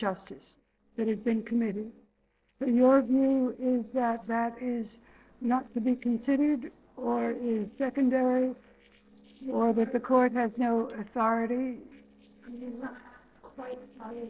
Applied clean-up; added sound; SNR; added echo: neural separator model SepFormer DNS4.